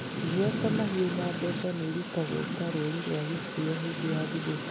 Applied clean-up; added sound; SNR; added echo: none; Thunder / Rain; 3 dB; none.